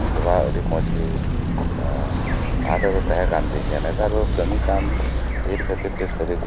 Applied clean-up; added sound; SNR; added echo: none; Walk, footsteps; -4 dB; none.